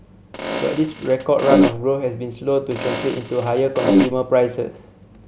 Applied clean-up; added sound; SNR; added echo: none; Fart; 0 dB; none.